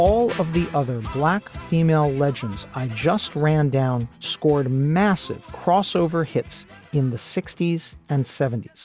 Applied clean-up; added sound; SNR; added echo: none; none; none; none.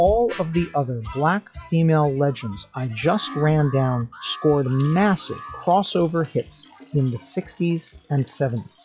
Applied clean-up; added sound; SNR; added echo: classical method log-MMSE.